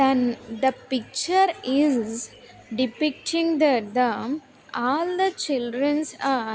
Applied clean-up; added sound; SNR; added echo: none; none; none; none.